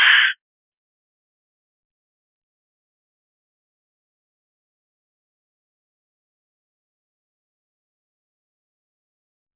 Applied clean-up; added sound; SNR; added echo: neural mask model Resemble Enhance denoiser.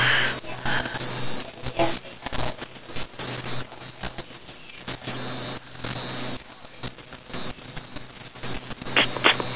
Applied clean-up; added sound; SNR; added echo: none; none; none; none.